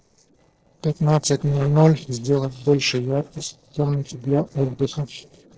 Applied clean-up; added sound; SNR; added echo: neural separator model SepFormer DNS4.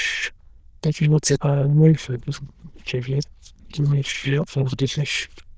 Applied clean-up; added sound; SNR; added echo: neural diffusion model UNIVERSE++.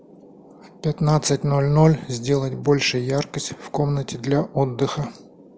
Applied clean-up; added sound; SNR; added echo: none; none; none; none.